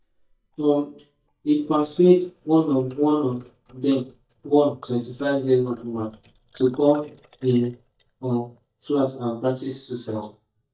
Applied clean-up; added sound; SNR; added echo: neural mask model DeepFilterNet 3.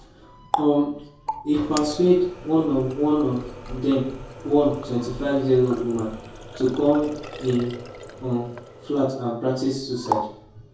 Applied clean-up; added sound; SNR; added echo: none; Water tap, faucet; 12 dB; reverberation time 0.6 s.